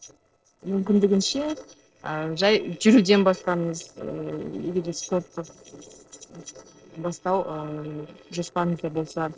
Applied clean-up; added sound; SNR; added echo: neural separator model SepFormer DNS4.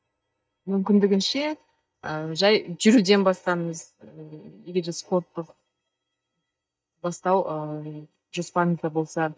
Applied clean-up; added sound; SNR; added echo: neural mask model DeepFilterNet 3.